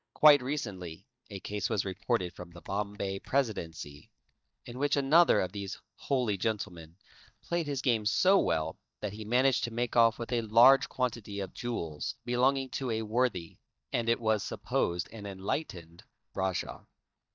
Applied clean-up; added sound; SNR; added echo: neural mask model DeepFilterNet 3.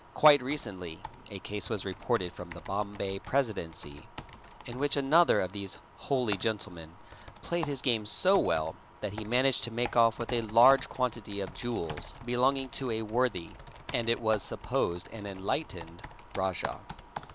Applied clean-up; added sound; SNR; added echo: none; Computer keyboard; 15 dB; none.